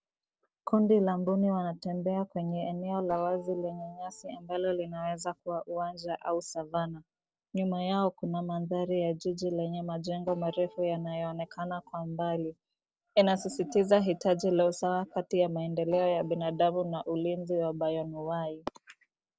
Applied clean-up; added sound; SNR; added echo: neural separator model SepFormer DNS4.